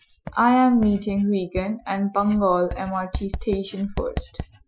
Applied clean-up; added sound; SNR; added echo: classical method Wiener filter.